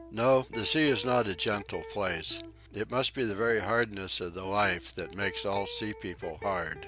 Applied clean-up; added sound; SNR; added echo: none; Electric guitar; 16 dB; none.